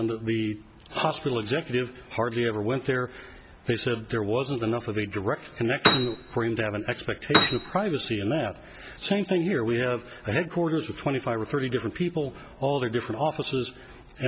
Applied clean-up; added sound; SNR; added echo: none; Piano; -1 dB; none.